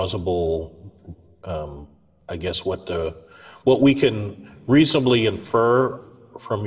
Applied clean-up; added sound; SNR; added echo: none; none; none; reverberation time 2.3 s.